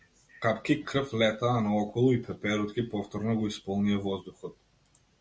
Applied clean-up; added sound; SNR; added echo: none; none; none; none.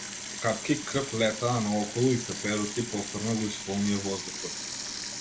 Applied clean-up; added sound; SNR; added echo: none; Sink (filling or washing) / Water tap, faucet; 7 dB; none.